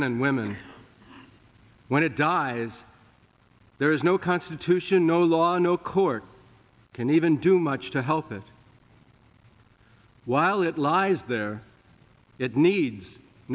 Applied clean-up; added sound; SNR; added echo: none; none; none; none.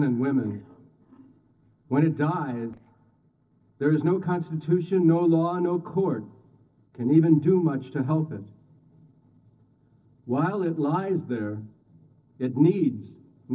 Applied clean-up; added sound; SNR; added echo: neural separator model SepFormer DNS4.